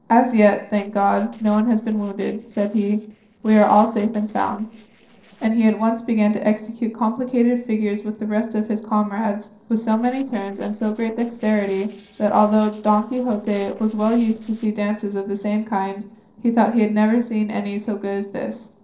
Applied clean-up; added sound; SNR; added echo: neural separator model SepFormer DNS4.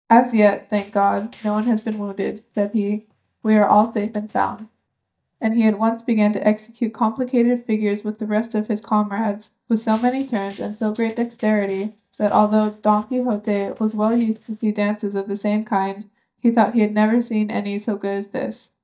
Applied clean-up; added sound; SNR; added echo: neural mask model DeepFilterNet 3.